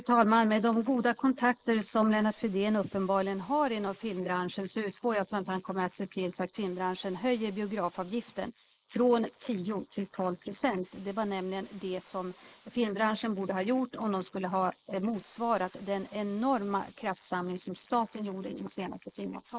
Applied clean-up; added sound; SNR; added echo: neural mask model Resemble Enhance denoiser.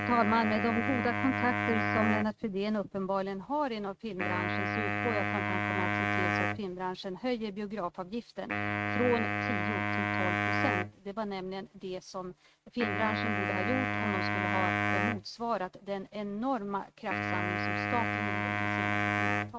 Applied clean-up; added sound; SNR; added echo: neural mask model RNNoise.